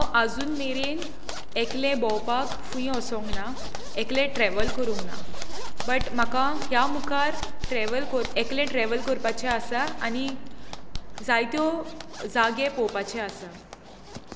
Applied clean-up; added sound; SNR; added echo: none; Zipper (clothing); -1 dB; none.